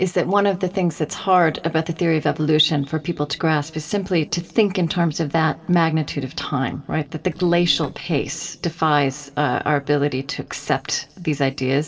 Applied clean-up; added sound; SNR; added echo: neural separator model SepFormer DNS4.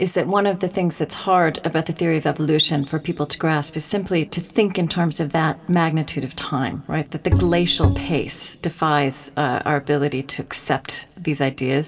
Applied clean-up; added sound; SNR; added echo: none; Bowed string instrument; -1 dB; reverberation time 2.1 s.